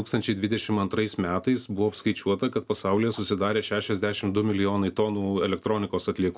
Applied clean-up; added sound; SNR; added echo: none; none; none; none.